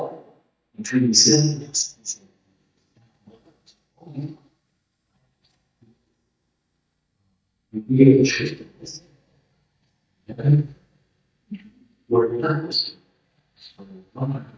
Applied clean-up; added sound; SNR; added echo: neural mask model DeepFilterNet 3.